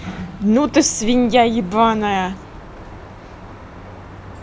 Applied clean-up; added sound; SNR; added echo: none; Car + Sliding door; 13 dB; none.